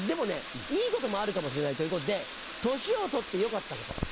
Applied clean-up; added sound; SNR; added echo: none; Bathtub (filling or washing); 7 dB; none.